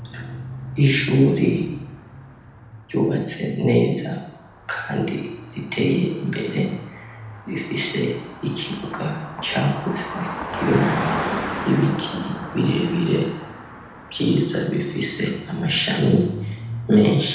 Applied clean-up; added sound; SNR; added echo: none; Car passing by; 10 dB; reverberation time 0.8 s.